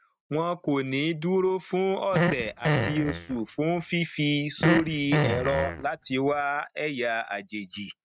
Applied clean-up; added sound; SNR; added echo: neural mask model RNNoise.